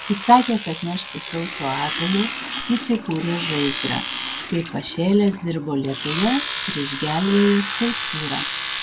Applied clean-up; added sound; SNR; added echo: none; Domestic sounds, home sounds; 5 dB; none.